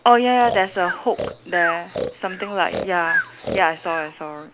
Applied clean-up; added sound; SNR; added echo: none; Breathing; 7 dB; none.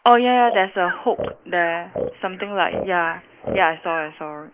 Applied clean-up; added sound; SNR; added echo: neural mask model Resemble Enhance denoiser.